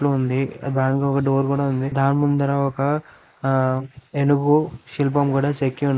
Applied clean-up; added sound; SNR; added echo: neural mask model Resemble Enhance denoiser.